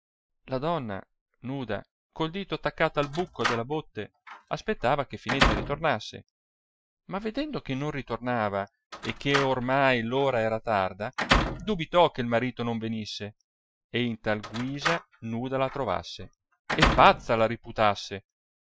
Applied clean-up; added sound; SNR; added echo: classical method Wiener filter.